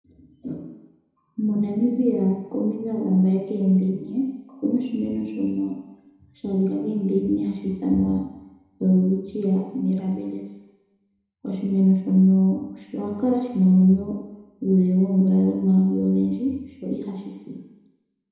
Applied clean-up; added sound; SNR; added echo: none; none; none; reverberation time 1.0 s.